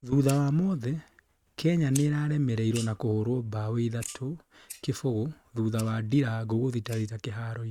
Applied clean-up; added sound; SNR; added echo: neural mask model RNNoise.